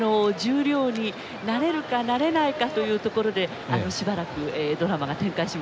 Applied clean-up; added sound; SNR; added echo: none; none; none; none.